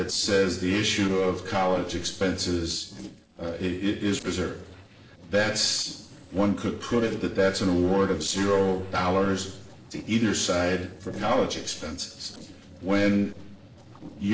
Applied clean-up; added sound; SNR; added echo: neural separator model SepFormer DNS4.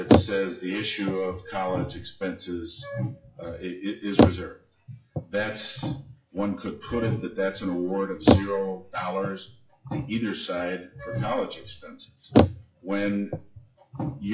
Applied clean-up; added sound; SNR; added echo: classical method WPE with log-MMSE.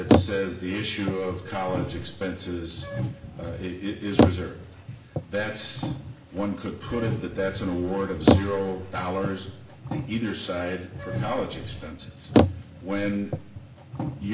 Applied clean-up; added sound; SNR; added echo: none; Bicycle; -2 dB; reverberation time 0.8 s.